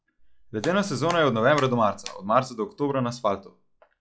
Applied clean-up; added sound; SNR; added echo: classical method log-MMSE.